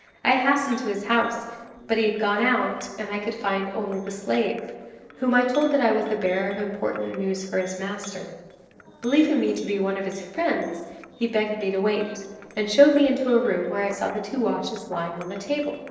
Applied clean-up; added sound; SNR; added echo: neural separator model SepFormer DNS4.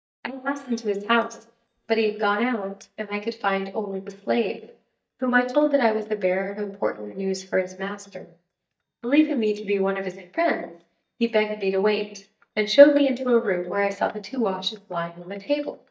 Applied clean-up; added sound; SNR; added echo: neural mask model DeepFilterNet 3.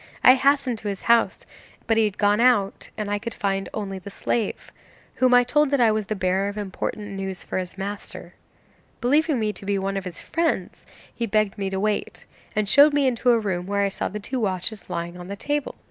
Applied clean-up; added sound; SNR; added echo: none; none; none; none.